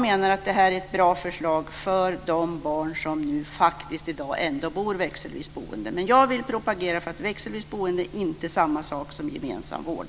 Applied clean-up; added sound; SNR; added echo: none; none; none; none.